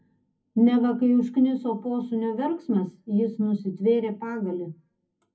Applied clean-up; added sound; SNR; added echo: none; none; none; reverberation time 0.3 s.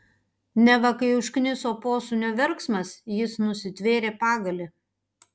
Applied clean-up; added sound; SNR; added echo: none; none; none; none.